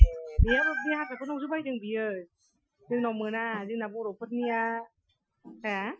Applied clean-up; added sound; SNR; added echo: classical method Wiener filter.